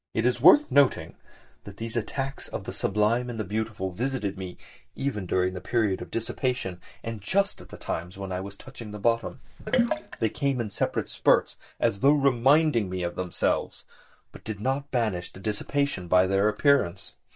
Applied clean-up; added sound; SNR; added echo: neural mask model DeepFilterNet 3.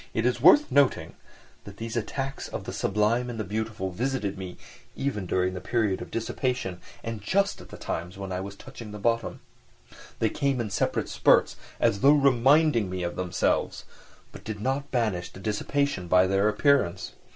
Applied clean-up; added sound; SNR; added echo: none; none; none; none.